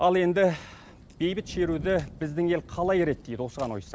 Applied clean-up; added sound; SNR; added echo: none; Thunder; 17 dB; none.